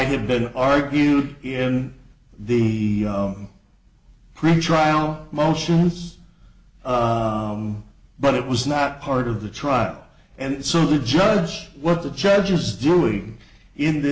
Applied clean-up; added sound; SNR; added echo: none; none; none; none.